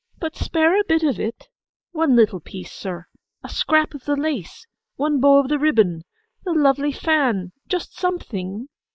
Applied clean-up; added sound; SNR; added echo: neural mask model Resemble Enhance denoiser.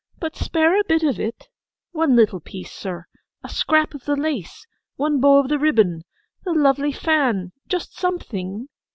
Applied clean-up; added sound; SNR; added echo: none; none; none; none.